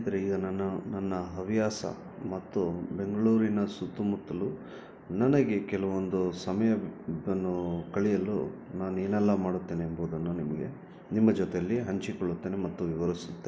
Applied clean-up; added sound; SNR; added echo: none; none; none; none.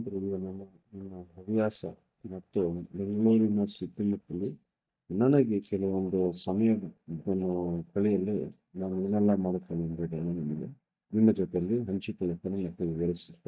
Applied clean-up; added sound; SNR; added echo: neural mask model DeepFilterNet 3.